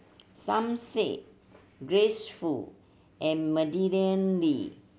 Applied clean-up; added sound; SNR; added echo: none; none; none; none.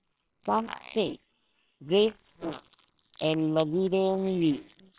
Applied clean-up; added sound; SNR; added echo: neural separator model SepFormer WHAMR!.